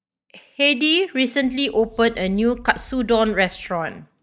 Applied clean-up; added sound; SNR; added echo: neural mask model DeepFilterNet 3.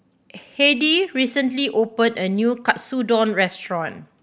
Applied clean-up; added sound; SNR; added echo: none; none; none; none.